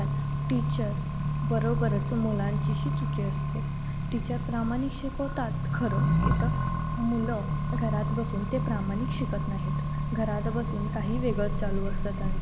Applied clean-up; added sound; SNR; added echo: none; Accelerating, revving, vroom; -4 dB; none.